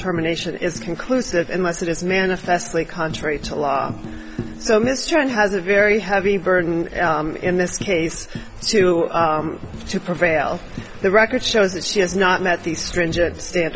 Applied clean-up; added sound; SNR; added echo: none; Tambourine; 18 dB; none.